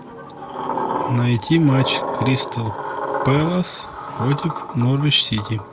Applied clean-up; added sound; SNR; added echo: none; Sliding door; 6 dB; none.